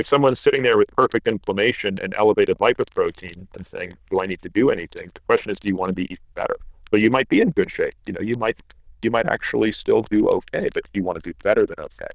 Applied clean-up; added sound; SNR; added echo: neural diffusion model UNIVERSE++.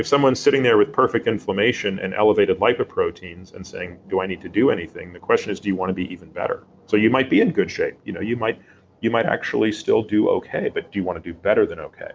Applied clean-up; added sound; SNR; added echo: none; none; none; none.